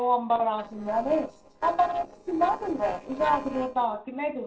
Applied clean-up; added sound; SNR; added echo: neural separator model SepFormer DNS4.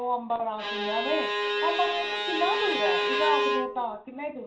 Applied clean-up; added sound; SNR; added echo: none; Bowed string instrument; -2 dB; reverberation time 0.4 s.